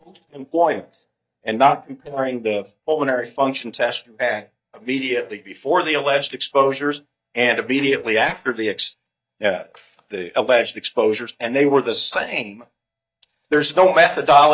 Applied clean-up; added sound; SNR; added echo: neural mask model DeepFilterNet 3.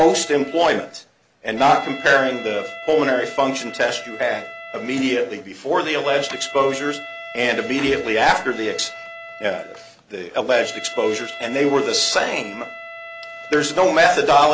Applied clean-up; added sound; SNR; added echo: none; Wind instrument, woodwind instrument; 15 dB; none.